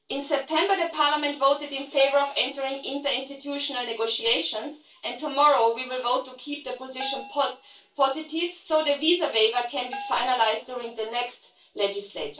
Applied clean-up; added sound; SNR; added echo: none; Bell; 16 dB; reverberation time 0.2 s.